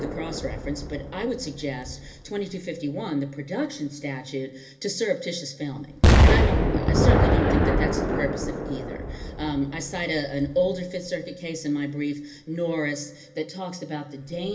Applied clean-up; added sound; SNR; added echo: none; Explosion; -4 dB; reverberation time 0.3 s.